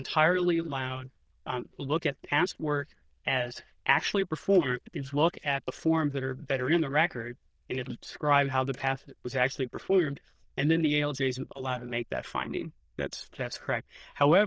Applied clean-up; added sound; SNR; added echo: neural diffusion model UNIVERSE++.